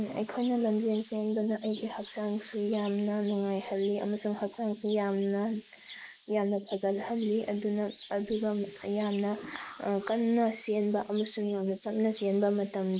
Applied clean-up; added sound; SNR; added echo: neural mask model Resemble Enhance denoiser.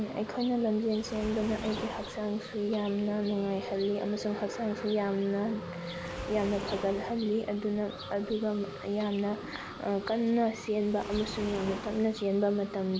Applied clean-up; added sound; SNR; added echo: none; Bird + Waves, surf; 13 dB; none.